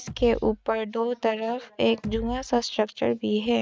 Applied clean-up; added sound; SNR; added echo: neural mask model RNNoise.